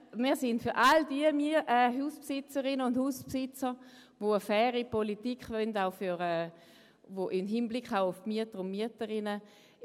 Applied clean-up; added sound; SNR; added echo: none; none; none; none.